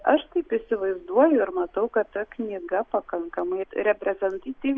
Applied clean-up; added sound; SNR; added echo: none; none; none; none.